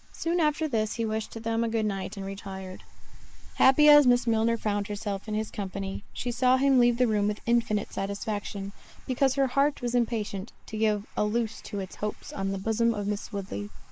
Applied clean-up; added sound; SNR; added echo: neural mask model Resemble Enhance denoiser.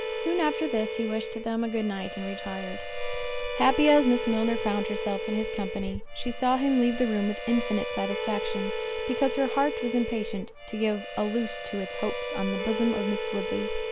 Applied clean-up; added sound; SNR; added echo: none; Harmonica; 5 dB; none.